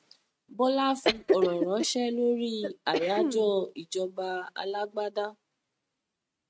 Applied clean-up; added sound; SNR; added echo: neural mask model RNNoise.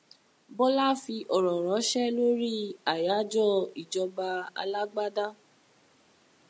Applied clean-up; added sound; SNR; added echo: none; none; none; none.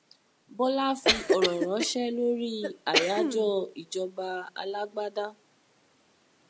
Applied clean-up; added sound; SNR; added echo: none; Cough; 0 dB; none.